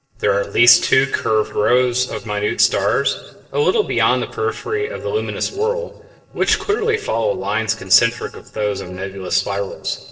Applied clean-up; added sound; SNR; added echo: neural separator model SepFormer DNS4.